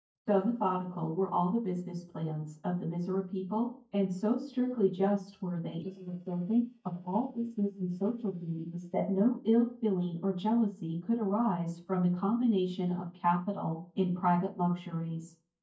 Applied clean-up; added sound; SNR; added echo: neural mask model DeepFilterNet 3.